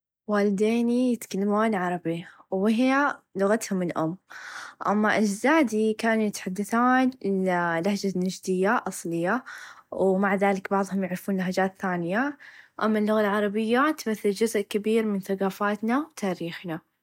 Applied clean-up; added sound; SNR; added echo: none; none; none; none.